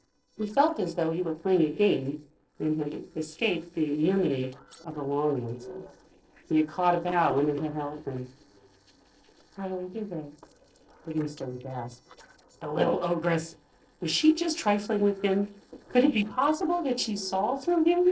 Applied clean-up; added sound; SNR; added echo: neural separator model SepFormer DNS4.